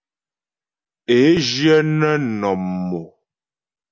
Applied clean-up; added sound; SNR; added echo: none; none; none; none.